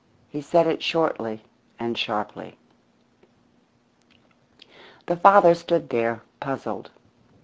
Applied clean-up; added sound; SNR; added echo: none; none; none; none.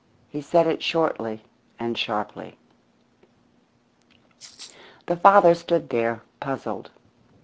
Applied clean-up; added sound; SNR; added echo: none; Rattle (instrument); 20 dB; none.